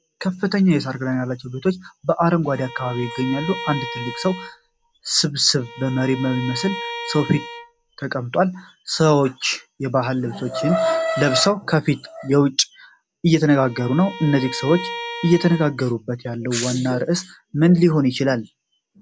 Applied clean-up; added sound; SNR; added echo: none; Bowed string instrument; 12 dB; none.